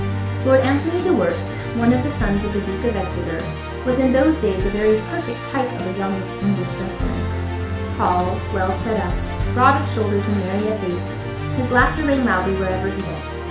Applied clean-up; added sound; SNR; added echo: none; Musical instrument; 3 dB; reverberation time 0.5 s.